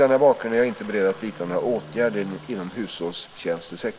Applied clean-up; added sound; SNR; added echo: none; Bowed string instrument + Aircraft; 20 dB; none.